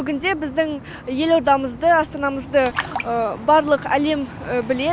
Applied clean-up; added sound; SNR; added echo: none; Splash, splatter; 13 dB; none.